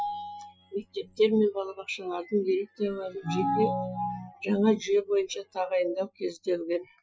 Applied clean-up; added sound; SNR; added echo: classical method Wiener filter.